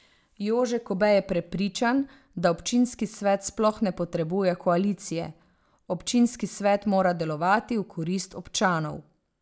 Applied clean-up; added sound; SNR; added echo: none; none; none; none.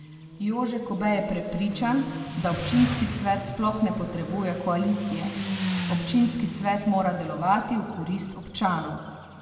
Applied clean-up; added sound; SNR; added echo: none; Motorcycle; 8 dB; reverberation time 1.9 s.